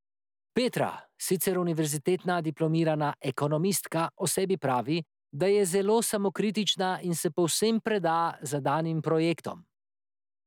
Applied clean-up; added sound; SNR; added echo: none; none; none; none.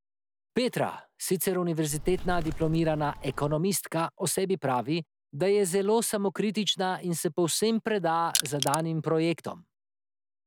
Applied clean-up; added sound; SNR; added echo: none; Bird + Crushing; 6 dB; none.